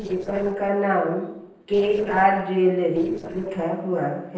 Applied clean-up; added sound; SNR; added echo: neural separator model SepFormer DNS4.